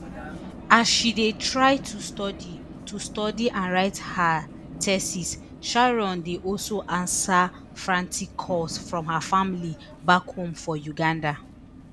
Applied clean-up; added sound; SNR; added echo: none; Vehicle; 15 dB; none.